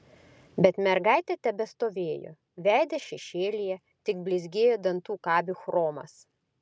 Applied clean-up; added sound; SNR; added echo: none; none; none; none.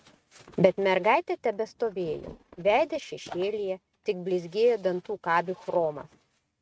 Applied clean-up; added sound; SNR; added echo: neural mask model RNNoise.